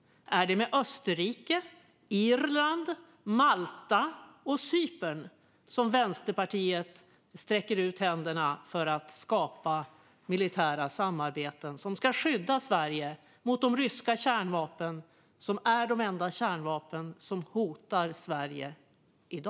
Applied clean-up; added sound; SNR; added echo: none; none; none; none.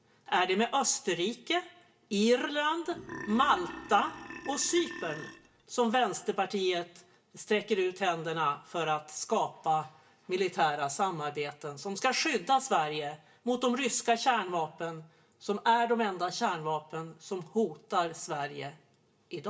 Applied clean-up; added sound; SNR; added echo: none; Burping, eructation; 13 dB; reverberation time 0.2 s.